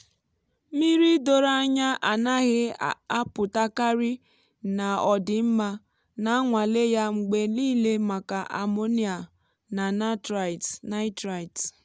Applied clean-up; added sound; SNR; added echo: none; none; none; none.